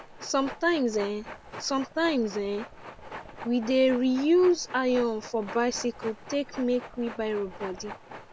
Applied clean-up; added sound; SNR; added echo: none; Train; 15 dB; none.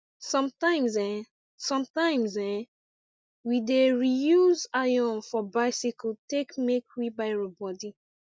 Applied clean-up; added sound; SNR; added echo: none; none; none; none.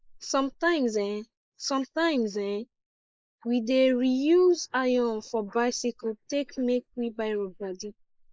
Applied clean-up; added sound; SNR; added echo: neural mask model Resemble Enhance denoiser.